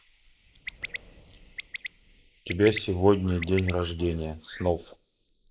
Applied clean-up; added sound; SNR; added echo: neural mask model Resemble Enhance denoiser.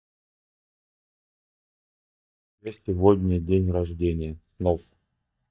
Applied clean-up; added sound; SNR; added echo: neural mask model DeepFilterNet 3.